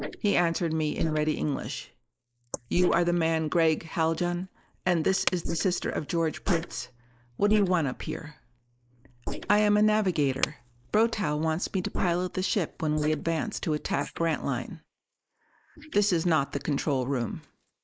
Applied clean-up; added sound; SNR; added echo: neural mask model Resemble Enhance denoiser.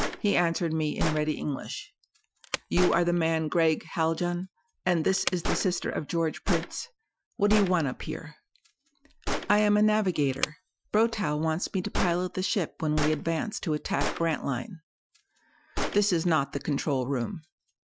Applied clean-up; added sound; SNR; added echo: classical method Wiener filter.